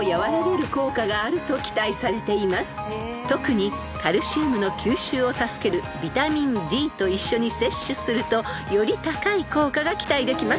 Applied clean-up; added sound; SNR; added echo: none; none; none; none.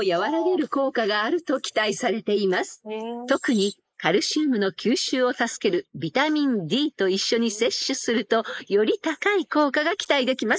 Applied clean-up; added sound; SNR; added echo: neural mask model Resemble Enhance denoiser.